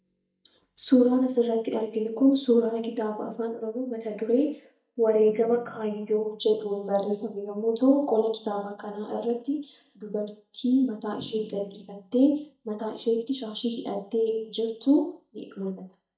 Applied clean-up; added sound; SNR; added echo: neural mask model DeepFilterNet 3.